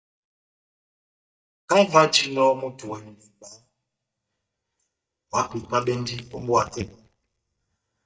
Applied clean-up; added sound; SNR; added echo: neural mask model DeepFilterNet 3.